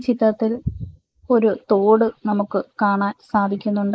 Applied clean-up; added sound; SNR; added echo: neural mask model Resemble Enhance denoiser.